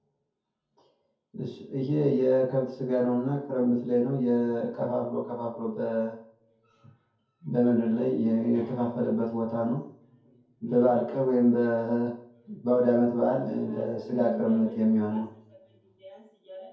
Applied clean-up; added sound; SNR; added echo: none; none; none; reverberation time 0.6 s.